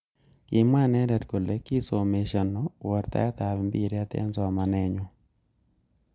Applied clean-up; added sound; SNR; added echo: none; none; none; none.